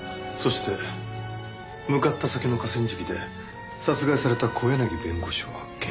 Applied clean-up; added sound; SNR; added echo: none; Wind instrument, woodwind instrument; 15 dB; none.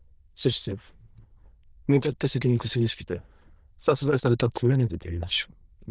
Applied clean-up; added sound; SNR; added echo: neural diffusion model UNIVERSE++.